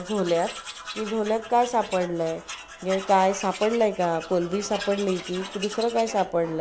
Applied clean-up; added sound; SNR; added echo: none; Tools; 14 dB; none.